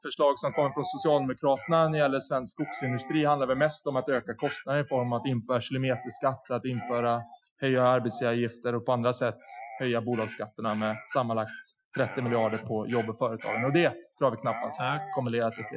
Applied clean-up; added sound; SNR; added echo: classical method Wiener filter.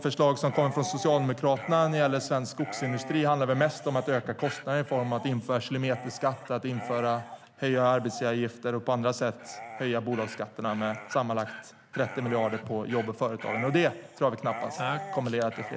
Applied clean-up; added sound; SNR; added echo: none; Dog; 13 dB; none.